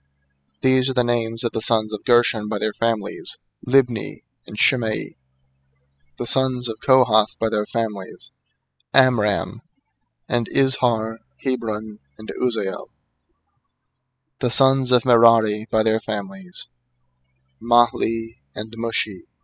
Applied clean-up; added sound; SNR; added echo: classical method spectral subtraction.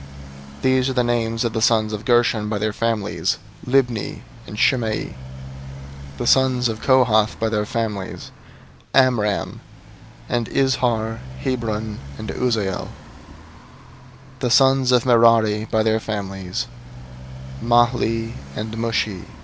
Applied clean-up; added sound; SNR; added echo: none; Motorcycle; 15 dB; none.